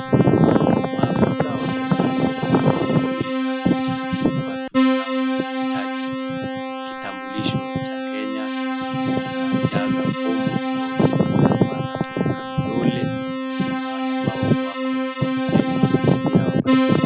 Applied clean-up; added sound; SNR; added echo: none; Keyboard (musical); 2 dB; none.